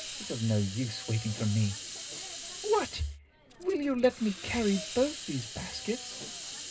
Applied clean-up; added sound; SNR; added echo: none; Hiss; 10 dB; reverberation time 0.2 s.